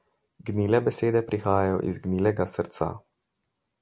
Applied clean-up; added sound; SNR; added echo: none; none; none; none.